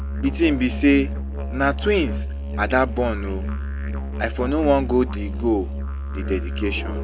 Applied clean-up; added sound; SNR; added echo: none; Musical instrument; 4 dB; none.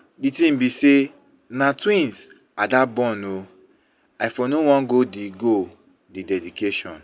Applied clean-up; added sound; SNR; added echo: none; none; none; none.